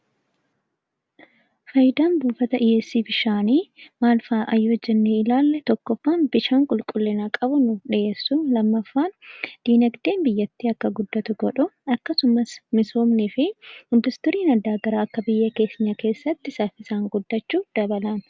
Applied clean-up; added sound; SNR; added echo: none; none; none; none.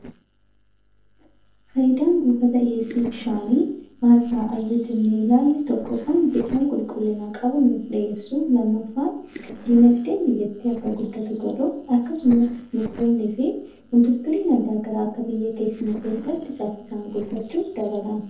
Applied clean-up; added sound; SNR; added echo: neural separator model SepFormer DNS4.